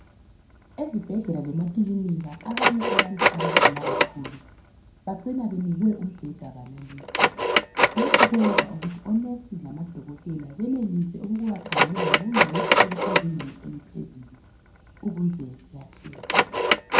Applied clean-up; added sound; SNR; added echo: none; Telephone; -3 dB; reverberation time 0.5 s.